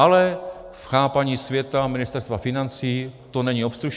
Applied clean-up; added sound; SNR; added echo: none; none; none; none.